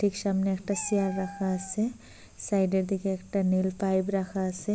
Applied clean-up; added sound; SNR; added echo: none; Meow; 19 dB; none.